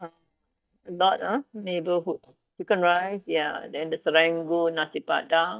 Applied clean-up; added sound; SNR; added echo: neural mask model DeepFilterNet 3.